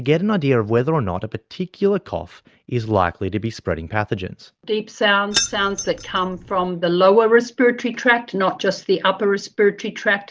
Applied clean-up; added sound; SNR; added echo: none; Keys jangling; 8 dB; none.